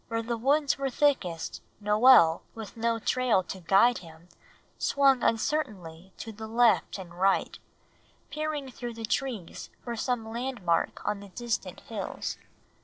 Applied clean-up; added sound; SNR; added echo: neural separator model SepFormer DNS4.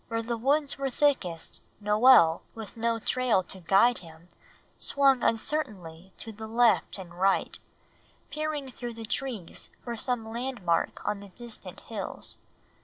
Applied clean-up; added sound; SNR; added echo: none; none; none; none.